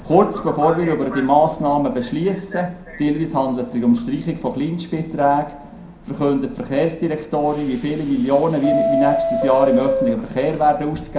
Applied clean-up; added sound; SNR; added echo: none; Subway, metro, underground; 7 dB; reverberation time 0.4 s.